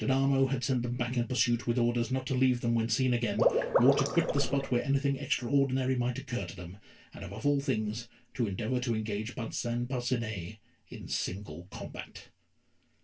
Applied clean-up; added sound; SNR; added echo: none; Water / Liquid; -1 dB; reverberation time 0.1 s.